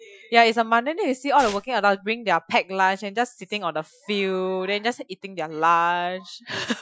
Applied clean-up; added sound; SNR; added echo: classical method Wiener filter.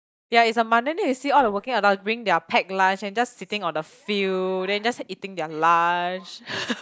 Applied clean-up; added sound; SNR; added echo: neural mask model DeepFilterNet 3.